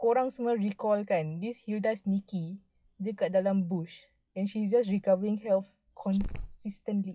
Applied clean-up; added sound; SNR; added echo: classical method log-MMSE.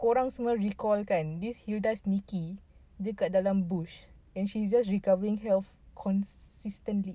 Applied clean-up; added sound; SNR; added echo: none; none; none; none.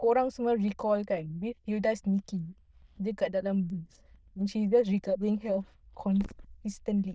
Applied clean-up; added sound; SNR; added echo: neural diffusion model UNIVERSE++.